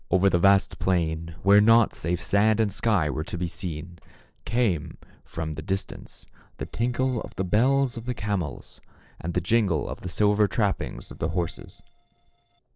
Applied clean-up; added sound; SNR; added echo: neural separator model SepFormer DNS4.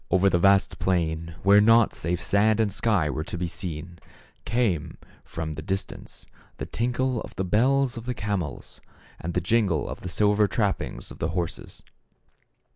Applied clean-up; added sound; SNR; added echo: none; none; none; none.